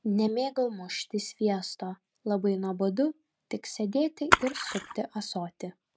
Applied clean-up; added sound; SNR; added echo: none; Splash, splatter; 0 dB; none.